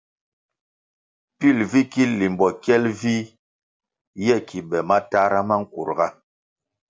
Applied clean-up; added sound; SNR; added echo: none; none; none; none.